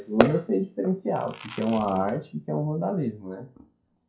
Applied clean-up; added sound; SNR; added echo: classical method WPE with log-MMSE.